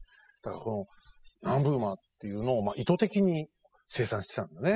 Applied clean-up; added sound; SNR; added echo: classical method spectral subtraction.